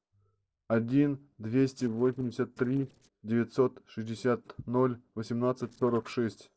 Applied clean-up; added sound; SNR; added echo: neural separator model SepFormer DNS4.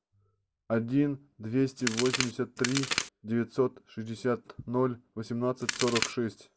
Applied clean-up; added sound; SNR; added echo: none; Crack; 1 dB; none.